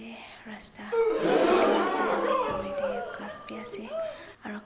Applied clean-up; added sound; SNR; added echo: none; Gasp; -4 dB; none.